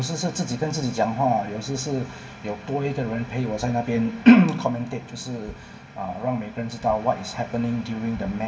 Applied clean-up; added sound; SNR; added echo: none; none; none; reverberation time 2.0 s.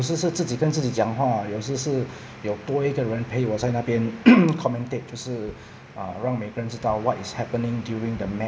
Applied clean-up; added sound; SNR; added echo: none; none; none; none.